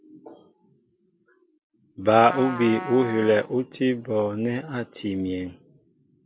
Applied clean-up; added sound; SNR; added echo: none; Trumpet; 11 dB; none.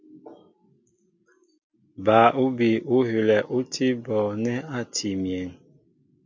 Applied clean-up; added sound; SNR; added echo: none; none; none; none.